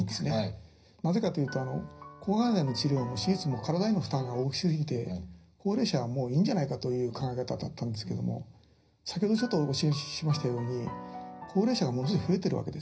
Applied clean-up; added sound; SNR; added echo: none; Piano; 14 dB; reverberation time 0.4 s.